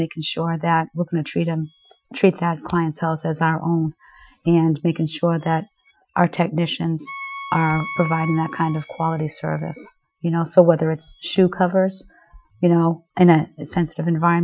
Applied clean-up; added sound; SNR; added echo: classical method Wiener filter.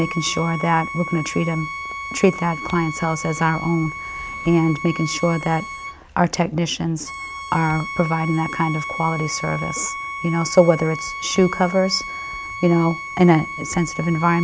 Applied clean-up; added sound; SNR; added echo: none; Bowed string instrument; 10 dB; none.